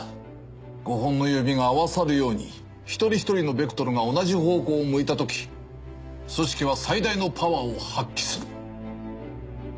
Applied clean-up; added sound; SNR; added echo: none; none; none; none.